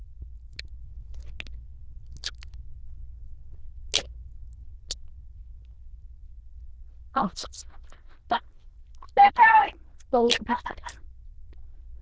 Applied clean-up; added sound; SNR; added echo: neural diffusion model UNIVERSE++.